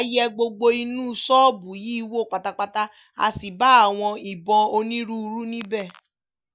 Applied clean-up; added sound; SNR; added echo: none; none; none; none.